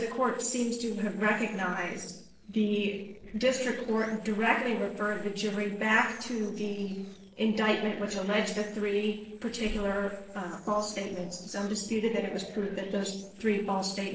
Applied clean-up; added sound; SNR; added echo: neural separator model SepFormer DNS4.